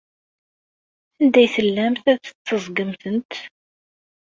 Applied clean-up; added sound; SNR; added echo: none; none; none; none.